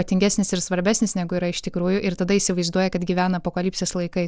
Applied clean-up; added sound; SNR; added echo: none; none; none; none.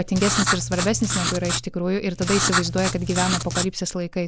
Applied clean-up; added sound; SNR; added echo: none; Writing; 2 dB; none.